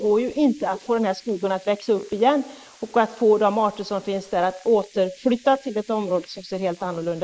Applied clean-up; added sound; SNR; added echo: neural mask model Resemble Enhance denoiser.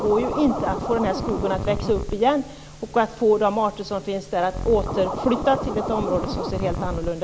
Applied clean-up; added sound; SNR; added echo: none; Scratching (performance technique); 6 dB; none.